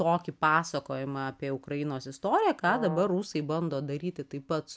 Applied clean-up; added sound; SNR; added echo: none; Brass instrument; 10 dB; none.